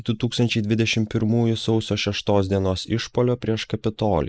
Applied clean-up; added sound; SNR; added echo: neural mask model Resemble Enhance denoiser.